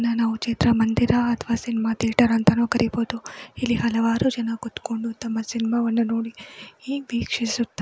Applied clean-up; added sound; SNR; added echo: none; none; none; none.